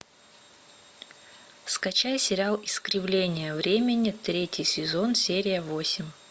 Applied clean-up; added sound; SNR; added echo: none; none; none; none.